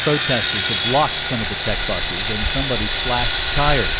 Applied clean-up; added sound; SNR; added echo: none; Sawing; -2 dB; none.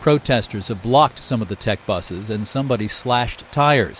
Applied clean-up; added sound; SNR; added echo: none; none; none; none.